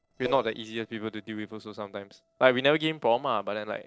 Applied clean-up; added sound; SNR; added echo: neural separator model SepFormer DNS4.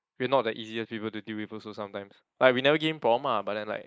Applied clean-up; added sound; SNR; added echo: neural mask model Resemble Enhance denoiser.